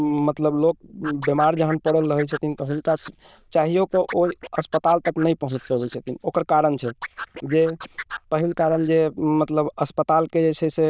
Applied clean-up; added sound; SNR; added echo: neural diffusion model UNIVERSE++.